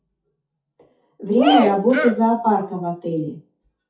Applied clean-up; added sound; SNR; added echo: classical method WPE with log-MMSE.